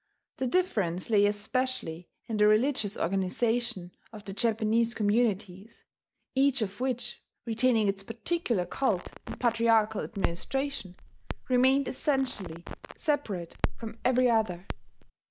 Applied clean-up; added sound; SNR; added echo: none; Crackle; 8 dB; none.